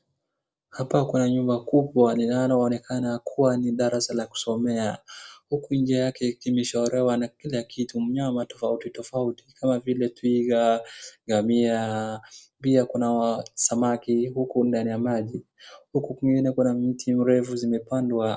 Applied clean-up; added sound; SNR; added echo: none; none; none; none.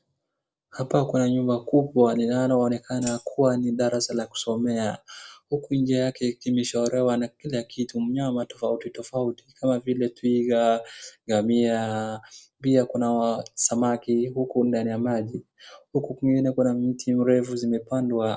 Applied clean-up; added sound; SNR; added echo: none; Tambourine; 15 dB; none.